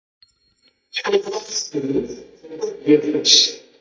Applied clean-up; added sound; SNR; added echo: neural mask model DeepFilterNet 3.